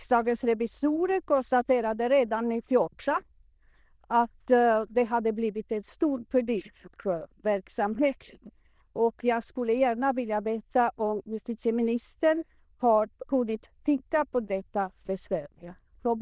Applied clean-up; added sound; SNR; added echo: neural diffusion model UNIVERSE++.